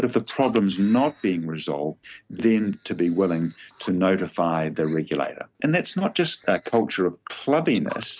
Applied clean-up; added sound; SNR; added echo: neural mask model RNNoise.